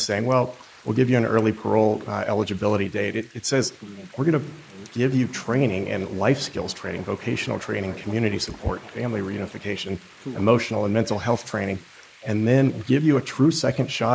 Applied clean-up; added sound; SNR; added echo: neural mask model Resemble Enhance denoiser.